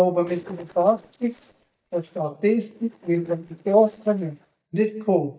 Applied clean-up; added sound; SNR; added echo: neural mask model DeepFilterNet 3.